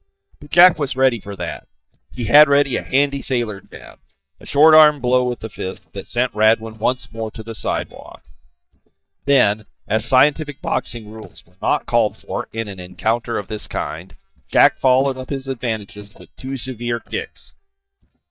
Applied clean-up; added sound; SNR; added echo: neural mask model DeepFilterNet 3.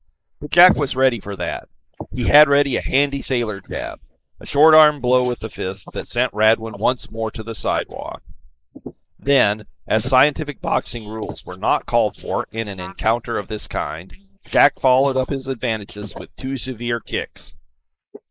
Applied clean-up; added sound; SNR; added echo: neural mask model Resemble Enhance denoiser.